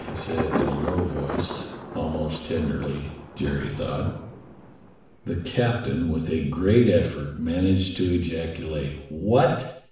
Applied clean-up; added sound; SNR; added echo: none; Thunder; 10 dB; reverberation time 0.7 s.